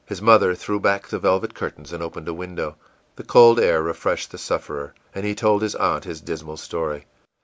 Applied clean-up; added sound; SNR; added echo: none; none; none; none.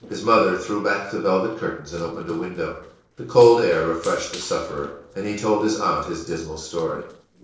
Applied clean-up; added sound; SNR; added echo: neural separator model SepFormer DNS4.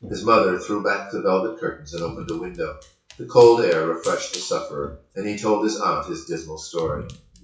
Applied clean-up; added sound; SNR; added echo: classical method WPE with log-MMSE.